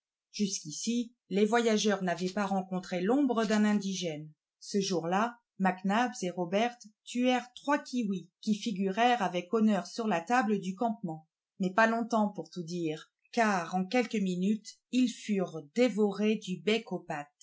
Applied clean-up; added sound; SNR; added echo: none; Rattle (instrument); 20 dB; none.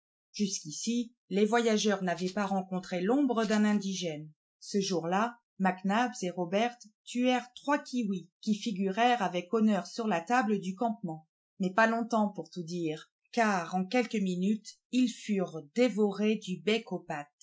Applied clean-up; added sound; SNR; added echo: neural mask model DeepFilterNet 3.